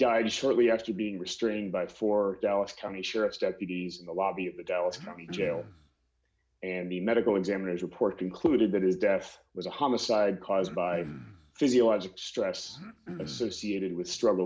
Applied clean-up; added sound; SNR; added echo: none; Cough; 16 dB; none.